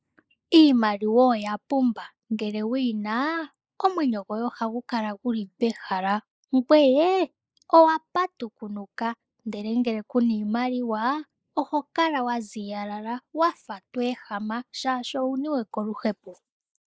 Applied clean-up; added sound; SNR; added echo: neural mask model Resemble Enhance denoiser.